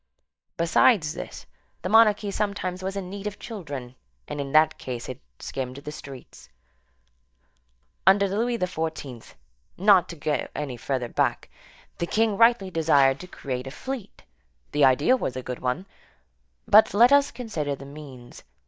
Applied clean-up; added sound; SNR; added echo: neural mask model DeepFilterNet 3.